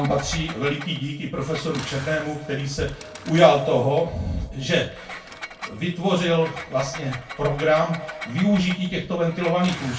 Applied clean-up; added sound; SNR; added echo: none; Engine; 15 dB; reverberation time 0.2 s.